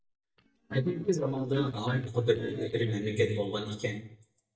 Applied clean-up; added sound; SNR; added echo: neural mask model DeepFilterNet 3.